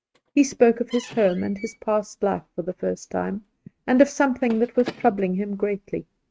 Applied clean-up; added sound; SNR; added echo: neural mask model RNNoise.